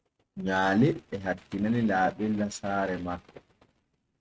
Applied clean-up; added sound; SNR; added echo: neural mask model RNNoise.